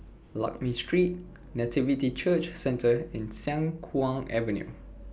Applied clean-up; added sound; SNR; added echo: none; none; none; none.